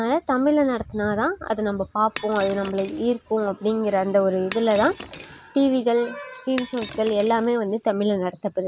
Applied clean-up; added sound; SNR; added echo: none; Shatter; 13 dB; none.